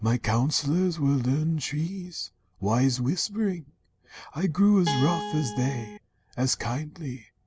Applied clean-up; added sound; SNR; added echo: none; Guitar; 6 dB; none.